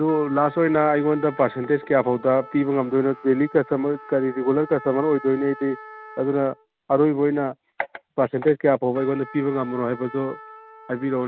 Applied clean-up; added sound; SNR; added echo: none; Trumpet; 19 dB; none.